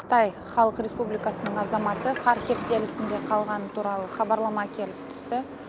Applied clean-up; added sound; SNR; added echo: none; Wind chime; 19 dB; none.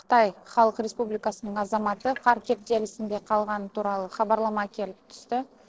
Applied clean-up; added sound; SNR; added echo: neural separator model SepFormer DNS4.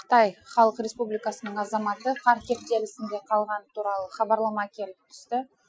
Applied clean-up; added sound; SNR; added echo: classical method Wiener filter.